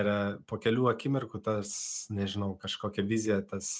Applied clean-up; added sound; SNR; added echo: none; none; none; none.